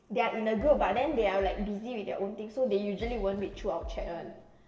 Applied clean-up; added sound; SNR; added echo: none; Fireworks; 12 dB; reverberation time 1.1 s.